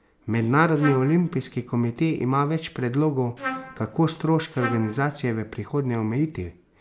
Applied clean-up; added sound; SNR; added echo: none; Trumpet; 11 dB; none.